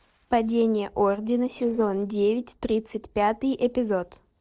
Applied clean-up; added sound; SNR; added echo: neural separator model SepFormer DNS4.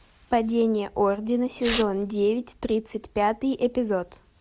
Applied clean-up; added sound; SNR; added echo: none; Tearing; 11 dB; none.